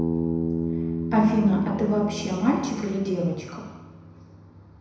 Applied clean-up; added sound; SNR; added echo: none; Bass guitar; 4 dB; reverberation time 0.9 s.